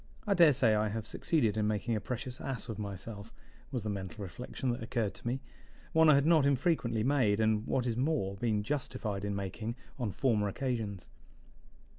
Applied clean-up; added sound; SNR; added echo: none; none; none; none.